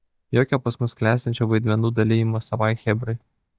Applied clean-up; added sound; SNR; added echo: neural mask model DeepFilterNet 3.